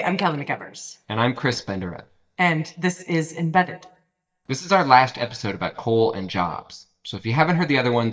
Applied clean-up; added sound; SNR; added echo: neural mask model DeepFilterNet 3.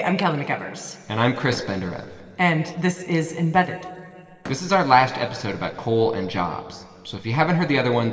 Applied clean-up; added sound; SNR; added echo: none; Slam; 20 dB; reverberation time 2.2 s.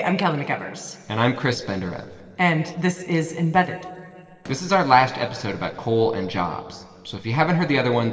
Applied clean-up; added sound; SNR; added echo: neural separator model SepFormer DNS4.